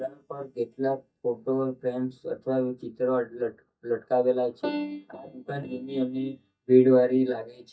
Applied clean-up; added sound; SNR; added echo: neural mask model DeepFilterNet 3.